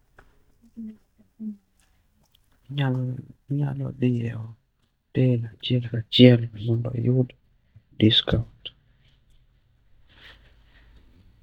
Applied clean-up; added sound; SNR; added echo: neural mask model DeepFilterNet 3.